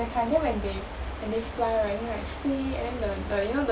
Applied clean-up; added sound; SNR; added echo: none; Stream; 12 dB; reverberation time 0.2 s.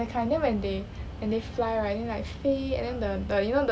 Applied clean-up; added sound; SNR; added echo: none; none; none; none.